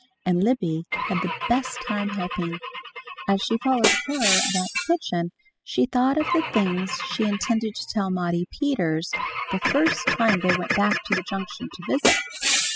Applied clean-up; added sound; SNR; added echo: classical method spectral subtraction.